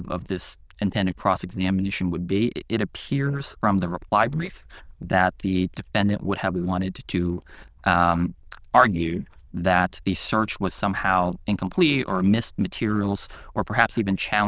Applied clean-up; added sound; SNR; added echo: neural diffusion model UNIVERSE++.